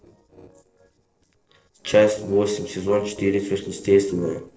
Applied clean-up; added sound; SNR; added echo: neural separator model SepFormer DNS4.